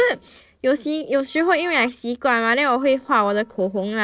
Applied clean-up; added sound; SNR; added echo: neural separator model SepFormer DNS4.